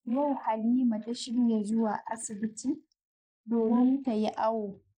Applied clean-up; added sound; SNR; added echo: neural mask model Resemble Enhance denoiser.